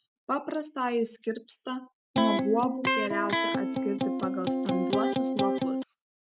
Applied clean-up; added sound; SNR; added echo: none; Electric guitar; -4 dB; none.